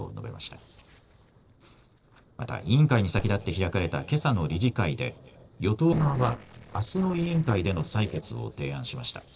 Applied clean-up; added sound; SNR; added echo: neural separator model SepFormer DNS4.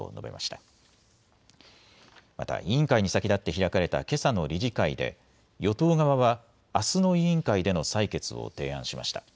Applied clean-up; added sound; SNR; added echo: none; none; none; none.